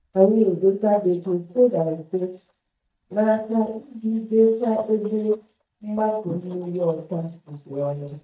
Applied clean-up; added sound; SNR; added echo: neural mask model DeepFilterNet 3.